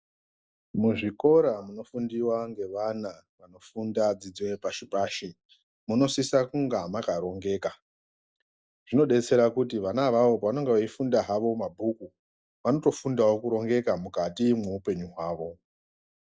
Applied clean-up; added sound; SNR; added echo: none; none; none; none.